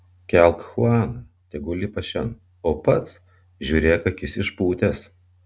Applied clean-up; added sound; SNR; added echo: none; none; none; none.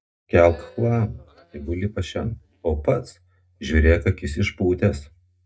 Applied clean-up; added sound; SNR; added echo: neural mask model DeepFilterNet 3.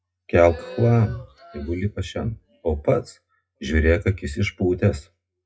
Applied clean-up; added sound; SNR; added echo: classical method WPE with log-MMSE.